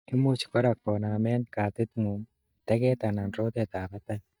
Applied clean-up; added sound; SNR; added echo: neural mask model DeepFilterNet 3.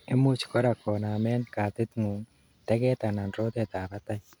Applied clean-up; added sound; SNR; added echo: none; none; none; none.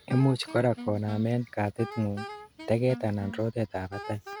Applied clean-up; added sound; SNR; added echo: none; Wind instrument, woodwind instrument; 14 dB; none.